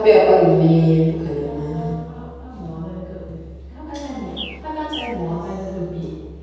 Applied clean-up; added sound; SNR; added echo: none; Bird; 18 dB; reverberation time 1.2 s.